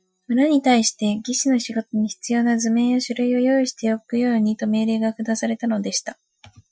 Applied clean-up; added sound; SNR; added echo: classical method Wiener filter.